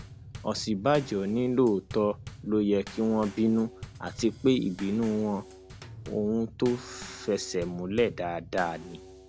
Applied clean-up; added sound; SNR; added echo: none; Bass drum / Snare drum / Drum kit; 16 dB; none.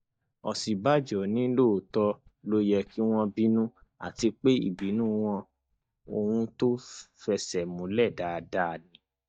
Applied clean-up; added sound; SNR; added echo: neural mask model DeepFilterNet 3.